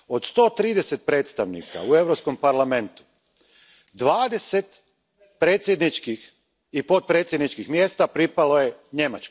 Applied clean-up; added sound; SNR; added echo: none; none; none; none.